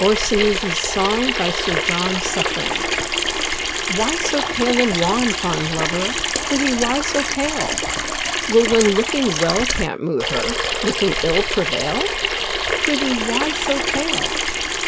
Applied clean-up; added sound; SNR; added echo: none; Sink (filling or washing) / Water tap, faucet; 0 dB; none.